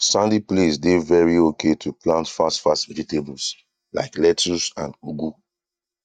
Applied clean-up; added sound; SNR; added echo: neural mask model DeepFilterNet 3.